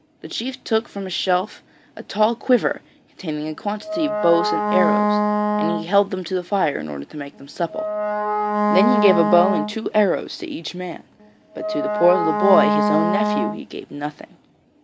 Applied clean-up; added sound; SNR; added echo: none; Wind instrument, woodwind instrument; 0 dB; none.